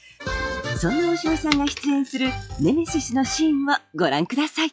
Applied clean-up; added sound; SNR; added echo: classical method log-MMSE.